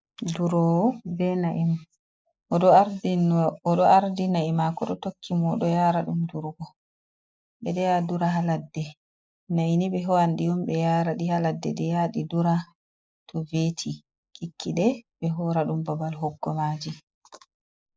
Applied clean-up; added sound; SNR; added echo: neural mask model Resemble Enhance denoiser.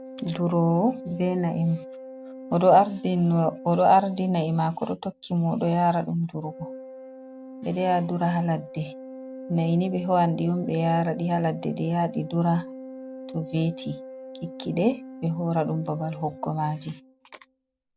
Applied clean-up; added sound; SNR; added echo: none; Organ; 15 dB; none.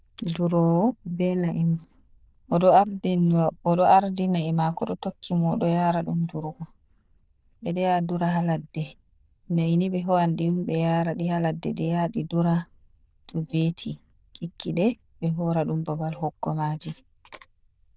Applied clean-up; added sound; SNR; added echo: neural diffusion model UNIVERSE++.